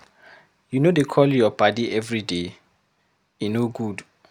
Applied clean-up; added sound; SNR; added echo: none; none; none; none.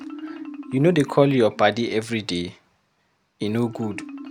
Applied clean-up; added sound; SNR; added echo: none; Marimba, xylophone; 16 dB; none.